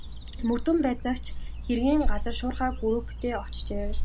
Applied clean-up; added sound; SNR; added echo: none; Bird vocalization, bird call, bird song; 1 dB; none.